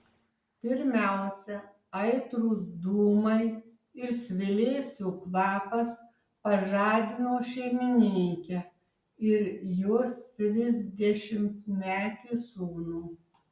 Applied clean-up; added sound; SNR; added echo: none; none; none; none.